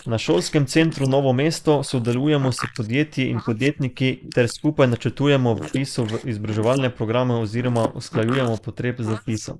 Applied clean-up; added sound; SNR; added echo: neural mask model Resemble Enhance denoiser.